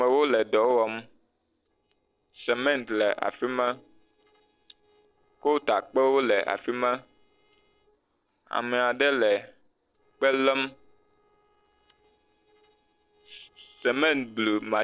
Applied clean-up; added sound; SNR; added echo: neural separator model SepFormer DNS4.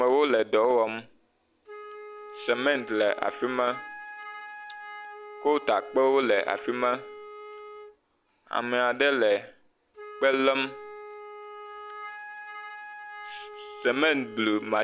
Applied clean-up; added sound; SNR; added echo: none; Wind instrument, woodwind instrument; 15 dB; none.